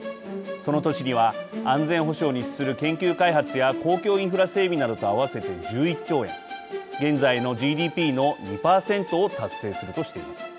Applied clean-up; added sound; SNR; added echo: none; Musical instrument; 11 dB; none.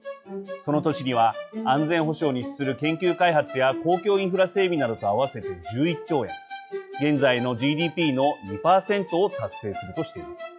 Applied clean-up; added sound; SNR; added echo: classical method log-MMSE.